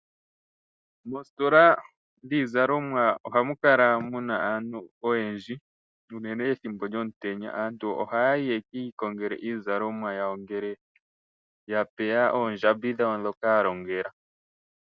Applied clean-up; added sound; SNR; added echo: none; none; none; none.